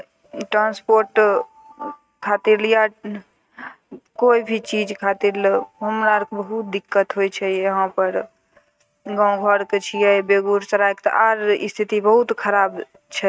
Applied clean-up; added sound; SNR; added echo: neural mask model RNNoise.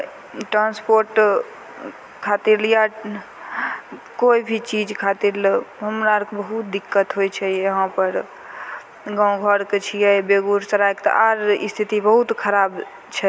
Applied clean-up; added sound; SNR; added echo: none; none; none; none.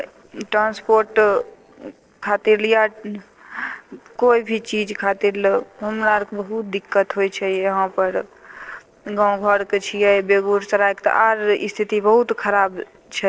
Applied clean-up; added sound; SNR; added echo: neural separator model SepFormer DNS4.